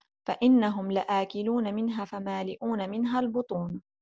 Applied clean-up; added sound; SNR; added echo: none; none; none; none.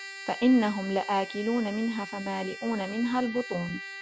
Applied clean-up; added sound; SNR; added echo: none; Trumpet; 12 dB; none.